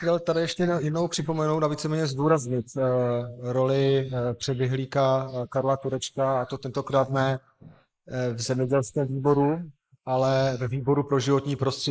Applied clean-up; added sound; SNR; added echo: neural mask model Resemble Enhance denoiser.